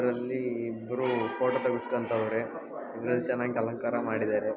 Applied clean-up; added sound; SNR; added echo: none; none; none; none.